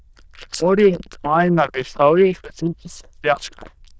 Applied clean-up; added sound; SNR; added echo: neural diffusion model UNIVERSE++.